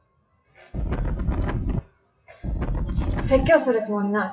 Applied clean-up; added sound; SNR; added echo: classical method WPE with log-MMSE.